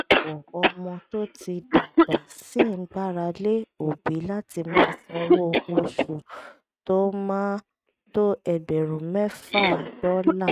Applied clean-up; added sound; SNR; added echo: neural mask model RNNoise.